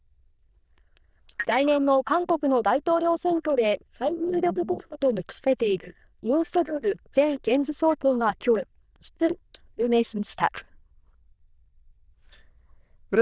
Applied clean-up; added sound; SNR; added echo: neural diffusion model UNIVERSE++.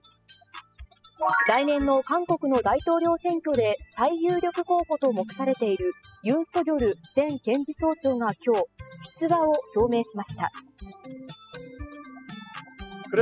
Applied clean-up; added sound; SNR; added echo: classical method spectral subtraction.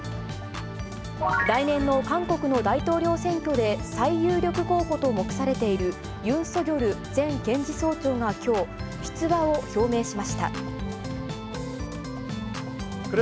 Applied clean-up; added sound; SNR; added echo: none; Organ; 7 dB; none.